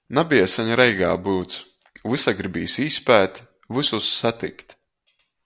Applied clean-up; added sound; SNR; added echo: none; none; none; none.